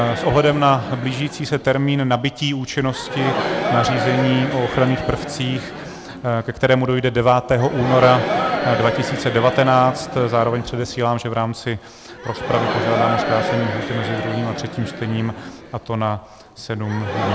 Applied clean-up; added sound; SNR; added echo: none; Crowd; 5 dB; none.